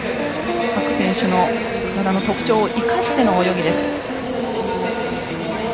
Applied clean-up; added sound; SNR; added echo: none; Guitar; 8 dB; none.